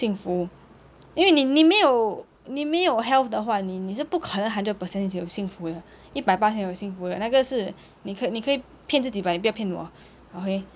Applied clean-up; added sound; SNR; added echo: none; none; none; none.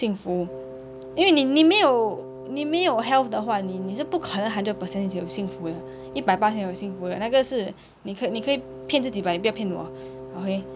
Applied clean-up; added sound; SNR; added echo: none; Wind instrument, woodwind instrument; 14 dB; none.